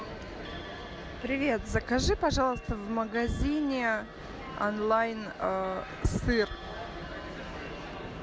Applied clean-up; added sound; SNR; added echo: none; Clock; 17 dB; none.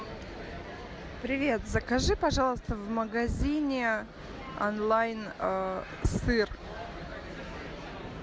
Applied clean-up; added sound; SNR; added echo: none; none; none; none.